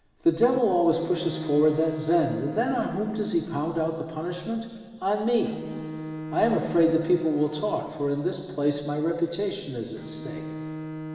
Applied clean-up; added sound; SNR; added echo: none; Bowed string instrument; 12 dB; reverberation time 2.1 s.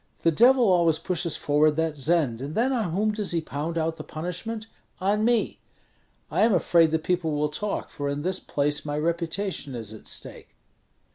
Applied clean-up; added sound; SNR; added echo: none; none; none; none.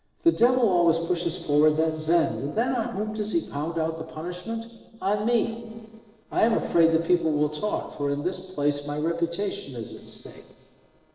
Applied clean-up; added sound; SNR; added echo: neural separator model SepFormer DNS4.